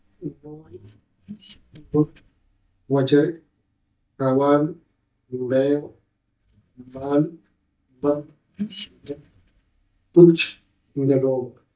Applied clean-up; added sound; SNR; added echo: neural mask model DeepFilterNet 3.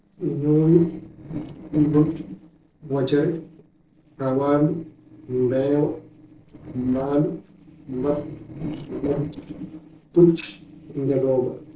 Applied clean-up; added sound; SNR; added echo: neural separator model SepFormer DNS4.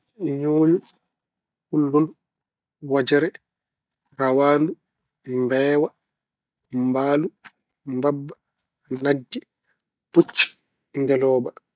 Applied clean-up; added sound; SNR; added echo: none; none; none; none.